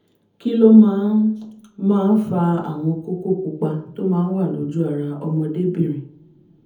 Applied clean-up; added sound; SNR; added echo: none; none; none; reverberation time 0.7 s.